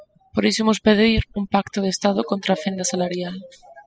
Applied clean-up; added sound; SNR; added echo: classical method spectral subtraction.